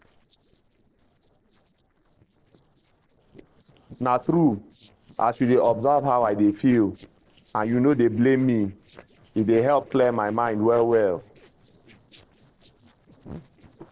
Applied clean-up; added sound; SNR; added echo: neural separator model SepFormer DNS4.